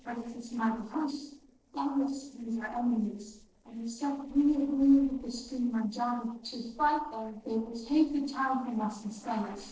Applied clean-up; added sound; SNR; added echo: neural separator model SepFormer DNS4.